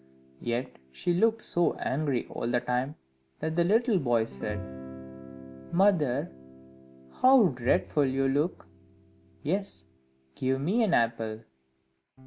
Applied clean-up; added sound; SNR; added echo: none; Bowed string instrument + Guitar; 17 dB; none.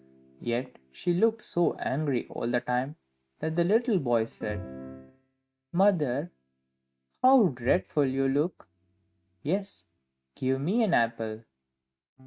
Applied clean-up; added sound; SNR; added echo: neural mask model RNNoise.